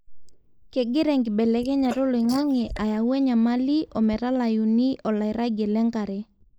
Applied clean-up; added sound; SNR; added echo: neural mask model Resemble Enhance denoiser.